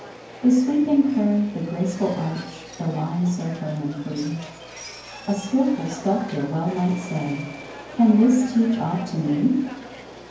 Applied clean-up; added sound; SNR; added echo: none; Subway, metro, underground; 17 dB; reverberation time 0.9 s.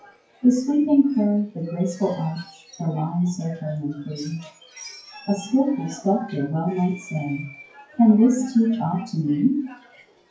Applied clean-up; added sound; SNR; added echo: classical method WPE with log-MMSE.